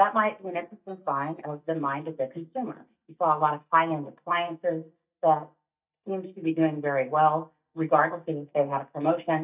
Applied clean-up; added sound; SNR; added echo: neural mask model DeepFilterNet 3.